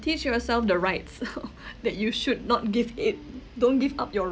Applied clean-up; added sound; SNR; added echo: none; none; none; none.